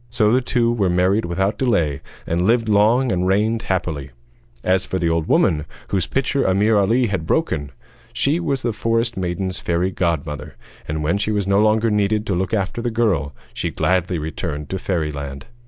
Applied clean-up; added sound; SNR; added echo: none; none; none; none.